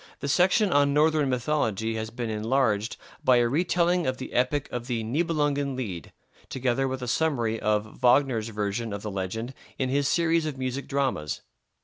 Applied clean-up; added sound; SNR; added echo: none; none; none; none.